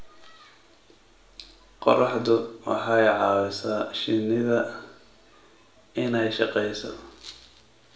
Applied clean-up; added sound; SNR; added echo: none; none; none; reverberation time 0.6 s.